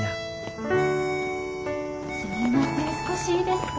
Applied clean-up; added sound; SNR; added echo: none; none; none; none.